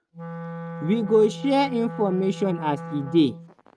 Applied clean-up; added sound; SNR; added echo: neural mask model RNNoise.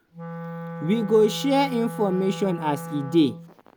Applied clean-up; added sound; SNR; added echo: none; Wind instrument, woodwind instrument; 11 dB; none.